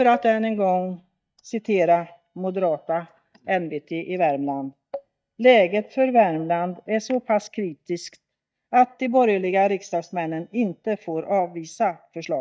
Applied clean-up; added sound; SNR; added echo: neural mask model DeepFilterNet 3.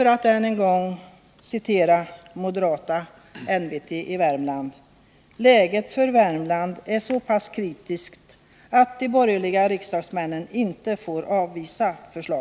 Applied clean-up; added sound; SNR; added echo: none; none; none; none.